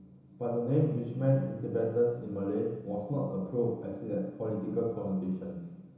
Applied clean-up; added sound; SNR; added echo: none; none; none; reverberation time 1.0 s.